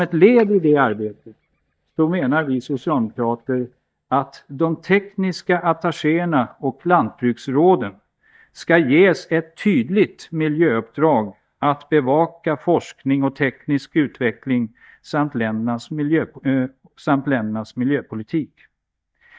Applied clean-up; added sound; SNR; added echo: neural mask model DeepFilterNet 3.